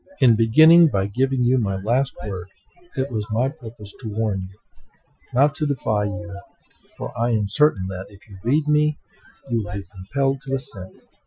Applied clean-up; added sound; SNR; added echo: classical method Wiener filter.